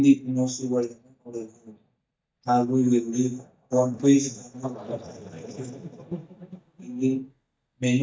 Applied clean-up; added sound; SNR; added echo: neural mask model DeepFilterNet 3.